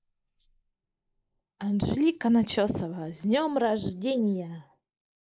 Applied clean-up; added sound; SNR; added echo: neural mask model Resemble Enhance denoiser.